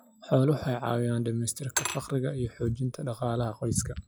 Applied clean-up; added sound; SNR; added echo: classical method log-MMSE.